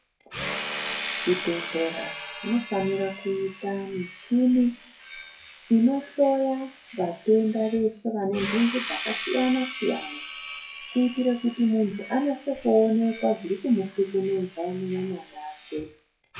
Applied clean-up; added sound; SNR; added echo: classical method WPE with log-MMSE.